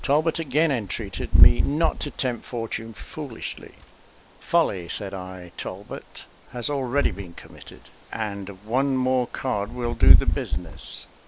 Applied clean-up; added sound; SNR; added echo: none; Wind / Bird; -4 dB; none.